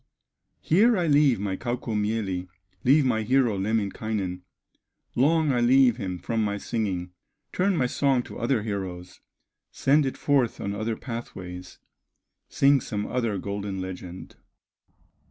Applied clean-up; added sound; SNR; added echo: none; none; none; none.